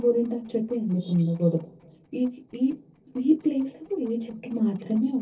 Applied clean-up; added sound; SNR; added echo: neural separator model SepFormer DNS4.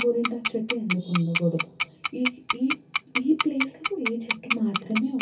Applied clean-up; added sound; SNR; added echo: none; Tick-tock; 3 dB; reverberation time 0.3 s.